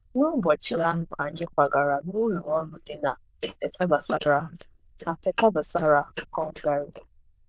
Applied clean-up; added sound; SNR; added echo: neural diffusion model UNIVERSE++.